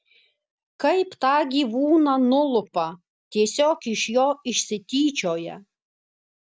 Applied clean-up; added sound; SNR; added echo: none; none; none; none.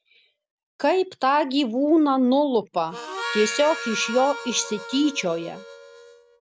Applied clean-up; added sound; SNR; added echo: none; Harmonica; 10 dB; none.